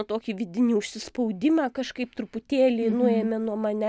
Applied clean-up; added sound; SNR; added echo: none; none; none; none.